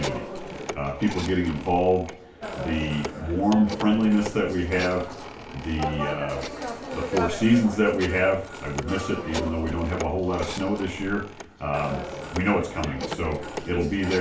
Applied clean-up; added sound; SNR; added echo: none; Telephone; 8 dB; reverberation time 0.3 s.